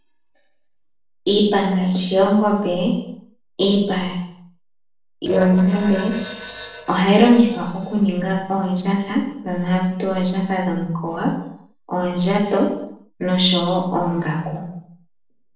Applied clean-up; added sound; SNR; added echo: neural separator model SepFormer DNS4.